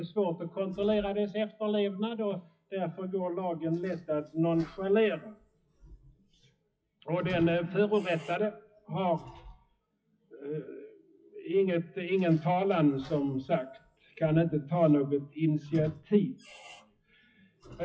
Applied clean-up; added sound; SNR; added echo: classical method WPE with log-MMSE.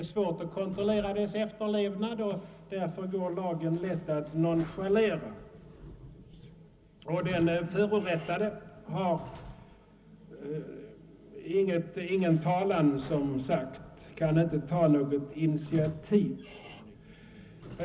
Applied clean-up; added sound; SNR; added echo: none; Squeak / Sliding door; 20 dB; reverberation time 0.4 s.